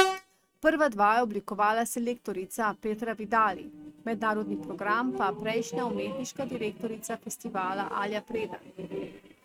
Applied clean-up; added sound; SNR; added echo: neural mask model RNNoise.